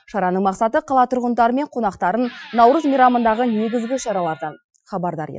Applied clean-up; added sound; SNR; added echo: classical method Wiener filter.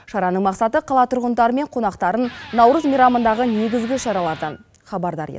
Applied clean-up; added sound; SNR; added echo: none; Electric guitar; 19 dB; none.